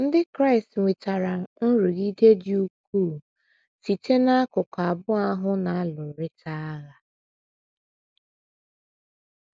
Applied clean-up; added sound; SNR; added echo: none; none; none; none.